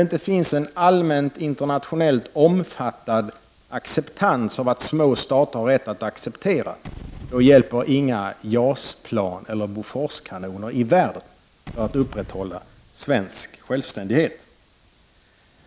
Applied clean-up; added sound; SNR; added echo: none; Gunshot, gunfire / Boom; 20 dB; none.